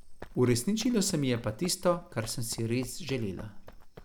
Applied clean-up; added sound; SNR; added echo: none; Run; 14 dB; none.